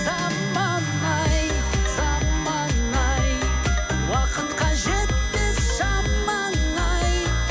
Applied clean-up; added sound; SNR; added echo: none; Harmonica; 10 dB; none.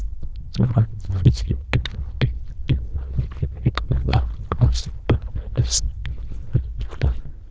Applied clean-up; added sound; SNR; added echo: neural diffusion model UNIVERSE++.